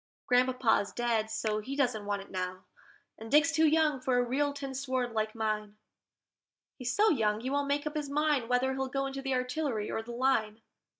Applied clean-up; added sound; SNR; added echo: neural mask model DeepFilterNet 3.